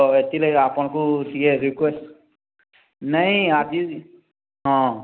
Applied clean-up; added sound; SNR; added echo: none; none; none; none.